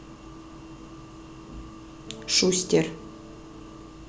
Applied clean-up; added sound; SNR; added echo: none; Electric guitar / Strum; 17 dB; none.